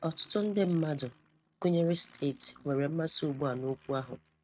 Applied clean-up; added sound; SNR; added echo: neural mask model RNNoise.